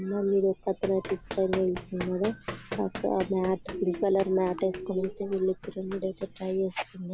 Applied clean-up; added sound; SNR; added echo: none; Run; 13 dB; none.